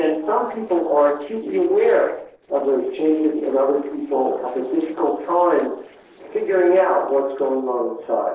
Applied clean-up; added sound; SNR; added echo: neural separator model SepFormer DNS4.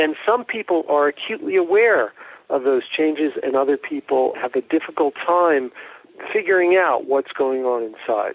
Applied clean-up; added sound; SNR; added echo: none; none; none; none.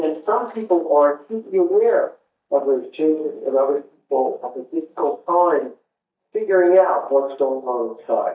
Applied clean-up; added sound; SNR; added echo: neural mask model DeepFilterNet 3.